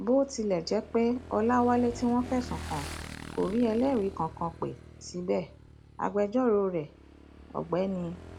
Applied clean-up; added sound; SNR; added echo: none; Motorcycle / Engine; 15 dB; none.